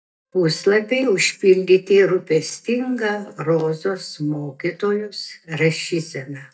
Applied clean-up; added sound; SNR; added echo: neural mask model DeepFilterNet 3.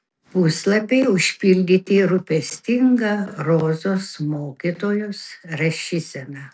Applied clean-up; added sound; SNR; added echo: none; none; none; none.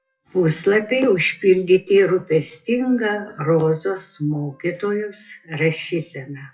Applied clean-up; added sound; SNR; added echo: classical method WPE with log-MMSE.